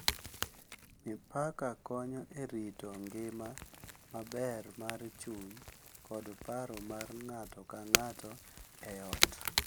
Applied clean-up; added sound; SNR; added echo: none; Crack / Crackle; -2 dB; none.